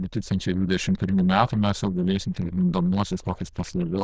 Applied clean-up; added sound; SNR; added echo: neural diffusion model UNIVERSE++.